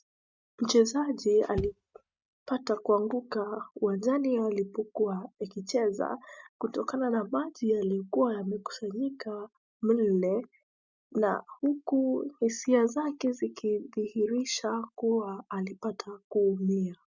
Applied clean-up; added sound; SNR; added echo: neural mask model RNNoise.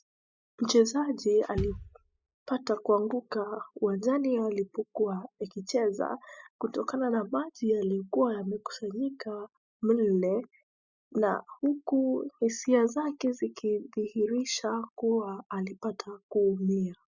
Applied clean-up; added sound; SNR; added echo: classical method spectral subtraction.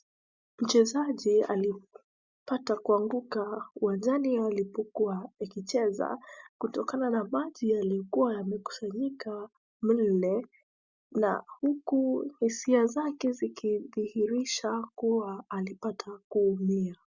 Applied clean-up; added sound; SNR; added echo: none; none; none; none.